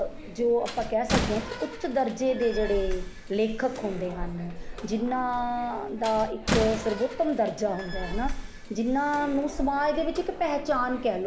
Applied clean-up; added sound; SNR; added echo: none; Slam; 6 dB; none.